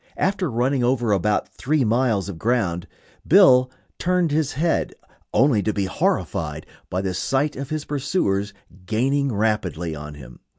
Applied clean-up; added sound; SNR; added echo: none; none; none; none.